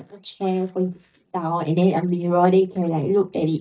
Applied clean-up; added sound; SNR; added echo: neural mask model DeepFilterNet 3.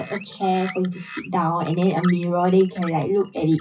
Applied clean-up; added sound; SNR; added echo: classical method WPE with log-MMSE.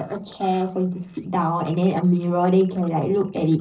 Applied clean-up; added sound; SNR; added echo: neural separator model SepFormer DNS4.